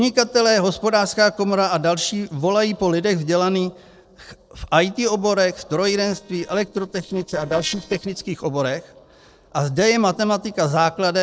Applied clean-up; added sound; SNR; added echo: neural separator model SepFormer DNS4.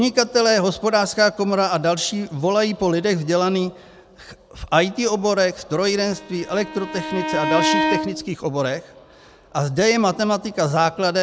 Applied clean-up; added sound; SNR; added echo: none; Bowed string instrument; 5 dB; none.